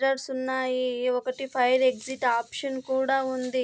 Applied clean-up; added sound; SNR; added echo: none; none; none; none.